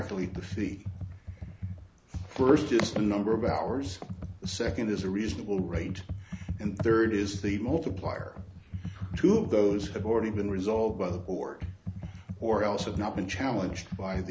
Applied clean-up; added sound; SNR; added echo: none; Computer keyboard; 8 dB; none.